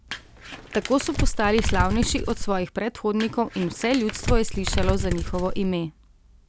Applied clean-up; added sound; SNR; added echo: none; Crumpling, crinkling; 1 dB; none.